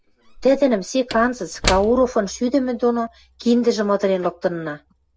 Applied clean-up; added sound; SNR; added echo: none; Slam / Wood; 13 dB; none.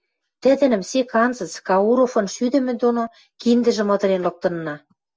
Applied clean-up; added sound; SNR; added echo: none; none; none; none.